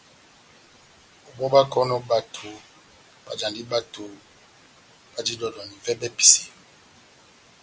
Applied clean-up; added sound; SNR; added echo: none; none; none; none.